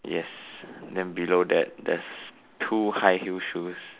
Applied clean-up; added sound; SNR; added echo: none; none; none; none.